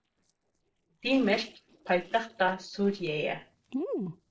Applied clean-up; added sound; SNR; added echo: neural separator model SepFormer DNS4.